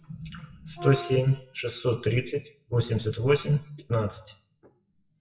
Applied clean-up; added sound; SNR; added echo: classical method WPE with log-MMSE.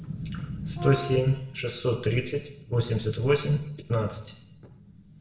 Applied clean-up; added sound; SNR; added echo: none; Brass instrument; 12 dB; reverberation time 0.7 s.